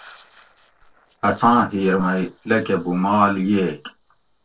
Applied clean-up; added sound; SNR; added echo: neural separator model SepFormer DNS4.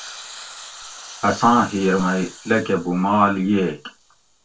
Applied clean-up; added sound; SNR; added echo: none; Hiss; 19 dB; reverberation time 0.2 s.